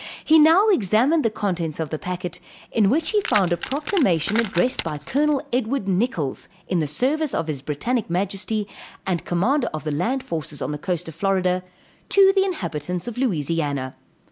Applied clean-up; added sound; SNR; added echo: none; Keys jangling; 11 dB; none.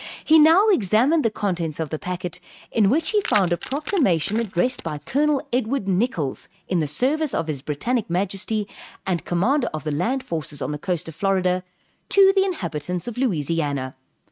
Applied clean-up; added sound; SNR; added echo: neural mask model RNNoise.